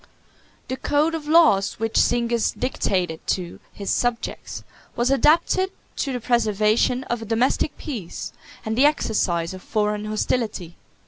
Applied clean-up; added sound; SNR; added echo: none; none; none; none.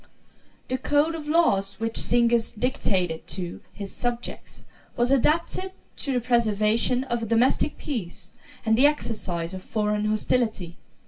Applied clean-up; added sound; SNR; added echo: none; none; none; reverberation time 0.2 s.